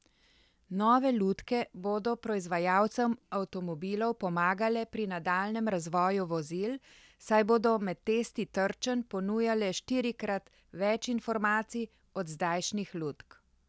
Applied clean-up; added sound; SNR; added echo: none; none; none; none.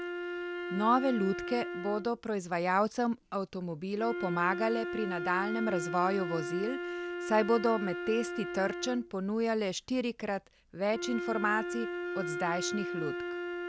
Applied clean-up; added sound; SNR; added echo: none; Wind instrument, woodwind instrument; 6 dB; none.